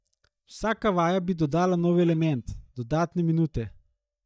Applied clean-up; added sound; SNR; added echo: neural mask model DeepFilterNet 3.